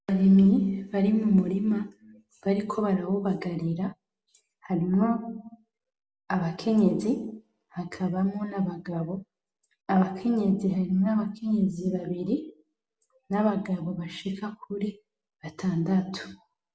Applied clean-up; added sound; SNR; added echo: none; none; none; none.